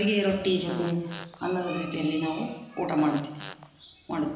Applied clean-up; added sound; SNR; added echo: none; Fart; 16 dB; reverberation time 1.0 s.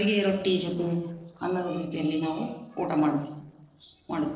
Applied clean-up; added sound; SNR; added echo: neural separator model SepFormer DNS4.